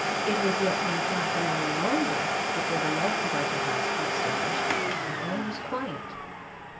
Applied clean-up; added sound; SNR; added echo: none; Domestic sounds, home sounds; -5 dB; reverberation time 0.2 s.